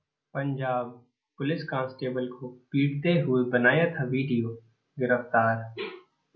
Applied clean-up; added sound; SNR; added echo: none; none; none; none.